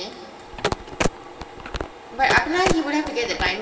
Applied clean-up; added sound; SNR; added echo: none; Telephone; 2 dB; reverberation time 2.0 s.